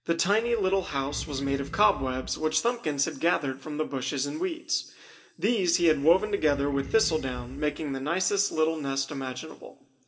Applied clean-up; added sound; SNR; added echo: none; Animal; 15 dB; reverberation time 0.9 s.